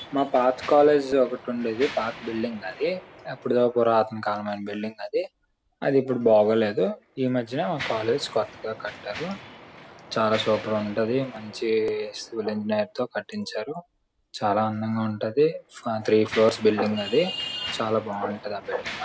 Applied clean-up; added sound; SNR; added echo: none; Mechanisms; 17 dB; none.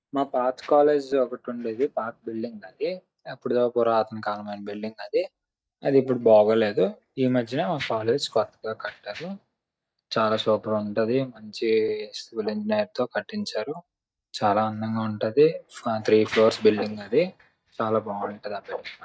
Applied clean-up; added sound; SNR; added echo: neural mask model DeepFilterNet 3.